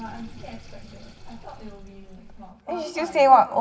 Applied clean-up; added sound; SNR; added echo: none; Sink (filling or washing); 19 dB; reverberation time 2.4 s.